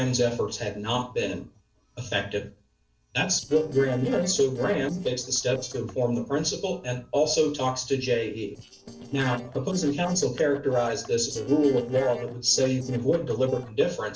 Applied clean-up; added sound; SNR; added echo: neural separator model SepFormer DNS4.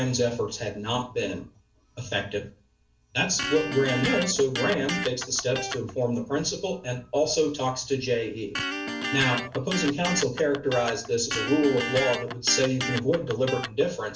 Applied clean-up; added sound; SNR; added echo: none; Electric guitar; 5 dB; reverberation time 0.2 s.